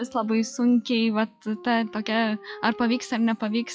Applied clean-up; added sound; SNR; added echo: classical method WPE with log-MMSE.